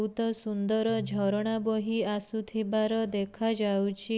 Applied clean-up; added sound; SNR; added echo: none; Piano; 17 dB; none.